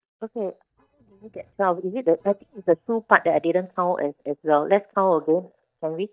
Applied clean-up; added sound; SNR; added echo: neural mask model DeepFilterNet 3.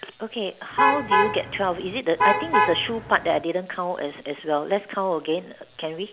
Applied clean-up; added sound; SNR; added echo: none; Alarm / Truck; -3 dB; none.